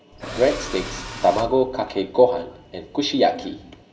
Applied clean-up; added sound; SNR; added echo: none; Tools; 15 dB; reverberation time 1.8 s.